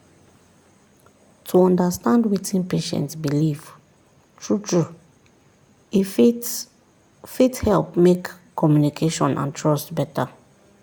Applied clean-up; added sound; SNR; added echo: none; none; none; none.